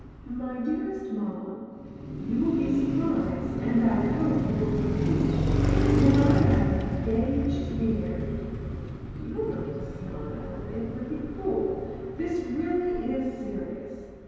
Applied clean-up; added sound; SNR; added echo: none; Car passing by; 0 dB; reverberation time 2.2 s.